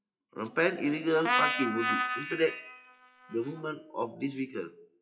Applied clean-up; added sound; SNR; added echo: classical method WPE with log-MMSE.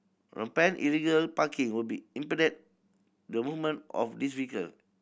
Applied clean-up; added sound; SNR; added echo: none; none; none; none.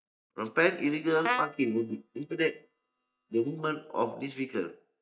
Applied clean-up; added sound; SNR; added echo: neural mask model DeepFilterNet 3.